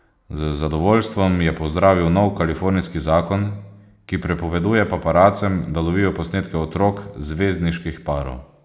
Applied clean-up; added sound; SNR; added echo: none; none; none; none.